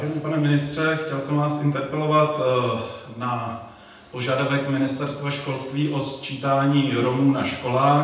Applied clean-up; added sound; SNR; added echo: none; none; none; reverberation time 0.9 s.